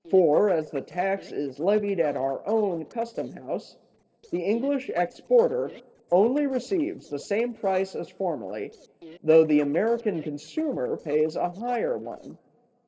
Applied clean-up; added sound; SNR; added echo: neural separator model SepFormer DNS4.